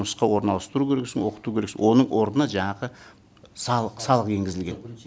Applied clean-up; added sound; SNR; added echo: none; none; none; none.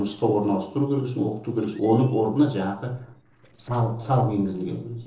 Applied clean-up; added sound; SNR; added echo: neural separator model SepFormer DNS4.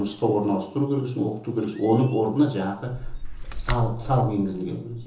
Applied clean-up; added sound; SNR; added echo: none; Slam; 10 dB; reverberation time 0.6 s.